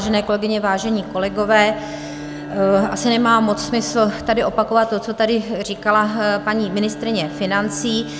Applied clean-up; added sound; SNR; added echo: none; Bowed string instrument; 14 dB; none.